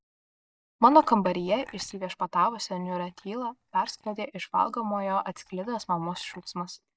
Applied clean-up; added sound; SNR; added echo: neural mask model DeepFilterNet 3.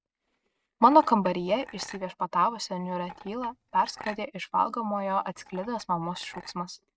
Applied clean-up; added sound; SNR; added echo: neural mask model RNNoise.